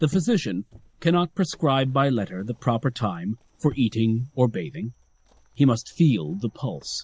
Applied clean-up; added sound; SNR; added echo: neural separator model SepFormer DNS4.